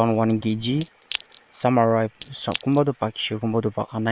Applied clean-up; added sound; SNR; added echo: neural separator model SepFormer WHAM!.